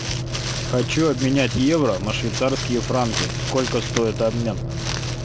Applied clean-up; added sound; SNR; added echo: none; Crumpling, crinkling; 10 dB; none.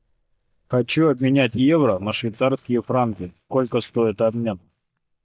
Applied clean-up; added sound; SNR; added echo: neural mask model DeepFilterNet 3.